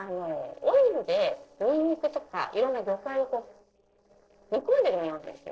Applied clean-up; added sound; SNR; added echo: neural separator model SepFormer DNS4.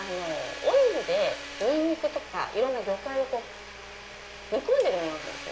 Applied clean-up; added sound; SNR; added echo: none; Domestic sounds, home sounds; 12 dB; reverberation time 0.6 s.